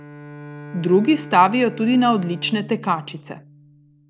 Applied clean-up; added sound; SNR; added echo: none; Bowed string instrument; 17 dB; none.